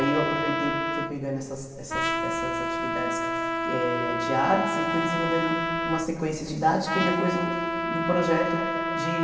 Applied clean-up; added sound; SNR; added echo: none; Trumpet; 0 dB; reverberation time 2.4 s.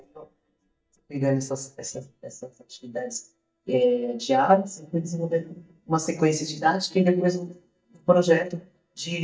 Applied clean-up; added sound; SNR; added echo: neural mask model DeepFilterNet 3.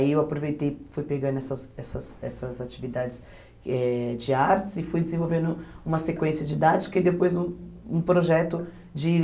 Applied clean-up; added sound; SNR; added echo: none; none; none; none.